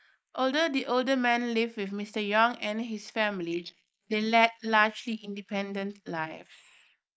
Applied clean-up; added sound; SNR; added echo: neural mask model Resemble Enhance denoiser.